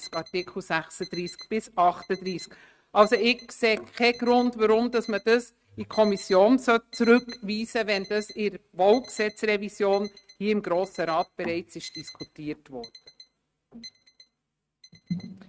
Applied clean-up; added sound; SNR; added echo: neural mask model RNNoise.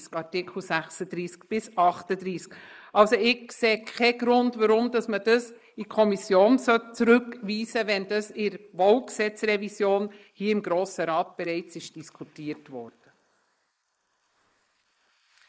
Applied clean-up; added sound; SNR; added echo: neural mask model Resemble Enhance denoiser.